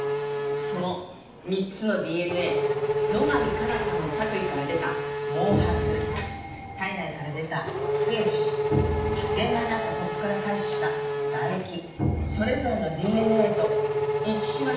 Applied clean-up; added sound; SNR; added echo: none; Race car, auto racing / Accelerating, revving, vroom; 0 dB; reverberation time 0.8 s.